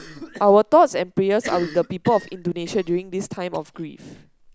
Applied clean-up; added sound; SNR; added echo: none; Cough; 18 dB; none.